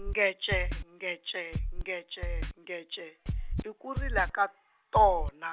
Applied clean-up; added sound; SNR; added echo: none; Scratching (performance technique); 4 dB; none.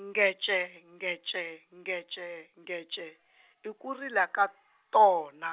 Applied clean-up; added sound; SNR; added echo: none; none; none; none.